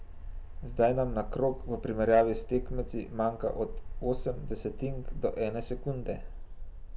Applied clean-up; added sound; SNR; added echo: none; Bark; 6 dB; none.